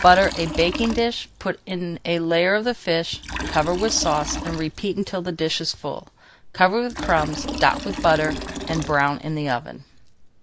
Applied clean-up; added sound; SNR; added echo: none; Liquid; 11 dB; none.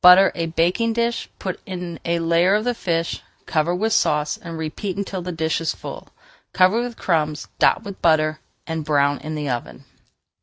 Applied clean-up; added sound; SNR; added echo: none; none; none; none.